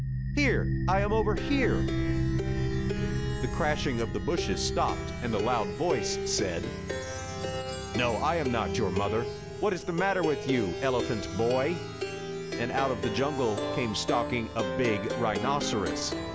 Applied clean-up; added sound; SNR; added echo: none; Plucked string instrument; 1 dB; none.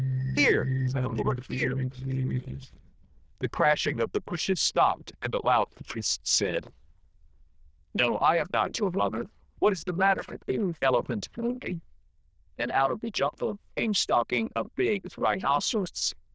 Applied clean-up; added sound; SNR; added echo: neural diffusion model UNIVERSE++.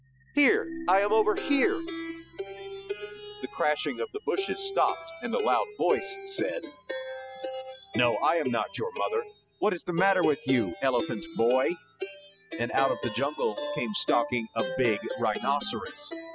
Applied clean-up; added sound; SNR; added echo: classical method spectral subtraction.